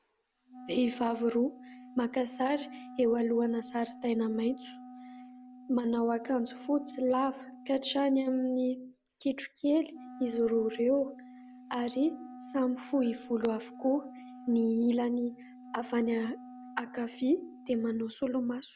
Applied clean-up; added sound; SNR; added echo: none; Wind instrument, woodwind instrument; 17 dB; none.